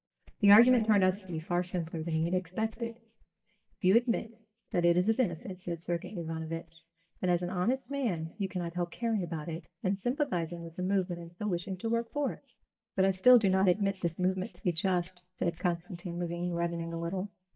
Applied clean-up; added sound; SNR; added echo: neural mask model DeepFilterNet 3.